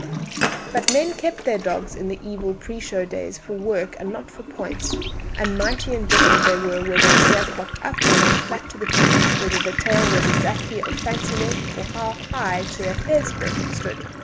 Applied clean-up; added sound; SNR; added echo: none; Bird + Sink (filling or washing); -4 dB; none.